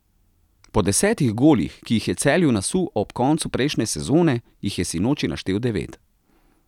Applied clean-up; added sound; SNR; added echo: none; none; none; none.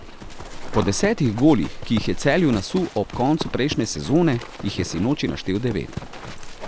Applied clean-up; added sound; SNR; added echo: none; Livestock, farm animals, working animals; 10 dB; none.